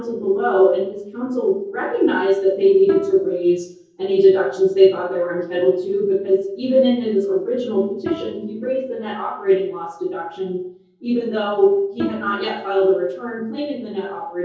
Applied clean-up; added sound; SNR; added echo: neural separator model SepFormer DNS4.